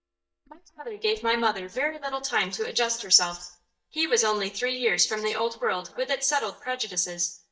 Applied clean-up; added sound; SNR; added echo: neural mask model DeepFilterNet 3.